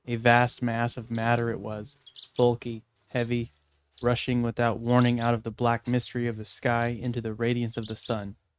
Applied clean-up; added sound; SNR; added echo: neural mask model RNNoise.